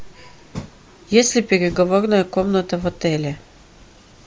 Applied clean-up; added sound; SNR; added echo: none; none; none; none.